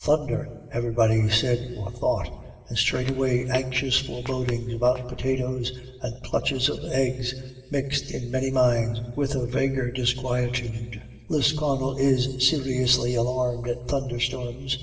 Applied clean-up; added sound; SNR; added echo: none; Squeak / Walk, footsteps; 19 dB; reverberation time 2.1 s.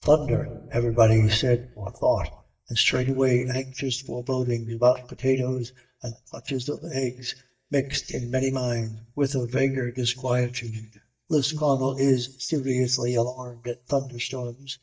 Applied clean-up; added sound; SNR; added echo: neural mask model DeepFilterNet 3.